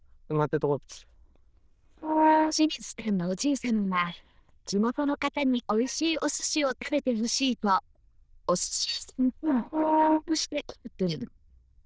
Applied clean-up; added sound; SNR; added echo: neural diffusion model UNIVERSE++.